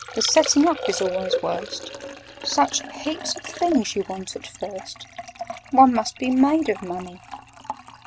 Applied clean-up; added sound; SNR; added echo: none; Liquid; 11 dB; none.